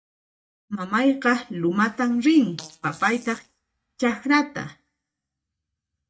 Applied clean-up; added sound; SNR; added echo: neural mask model DeepFilterNet 3.